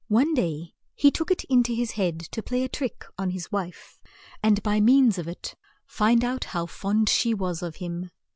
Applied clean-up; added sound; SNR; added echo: none; none; none; none.